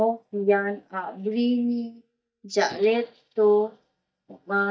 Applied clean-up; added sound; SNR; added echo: neural mask model DeepFilterNet 3.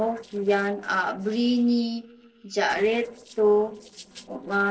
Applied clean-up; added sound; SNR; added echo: neural separator model SepFormer DNS4.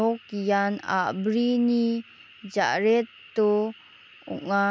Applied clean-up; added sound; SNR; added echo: none; none; none; none.